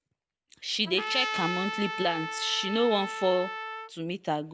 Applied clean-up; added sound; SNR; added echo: none; Trumpet; 5 dB; none.